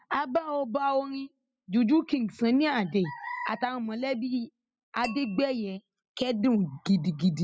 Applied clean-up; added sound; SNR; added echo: classical method spectral subtraction.